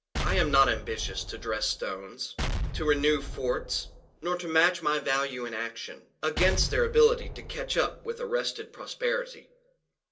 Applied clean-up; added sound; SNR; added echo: none; Explosion; 5 dB; reverberation time 0.2 s.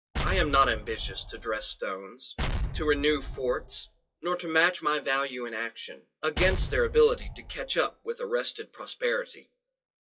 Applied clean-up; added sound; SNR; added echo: classical method WPE with log-MMSE.